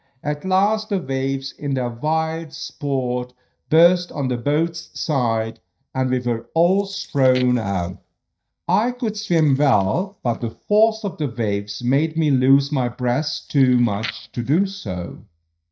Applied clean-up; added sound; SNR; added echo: neural mask model DeepFilterNet 3.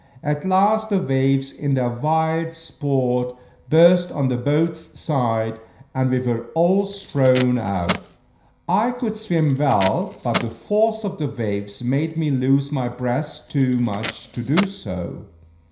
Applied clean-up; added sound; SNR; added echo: none; Packing tape, duct tape; 9 dB; reverberation time 0.5 s.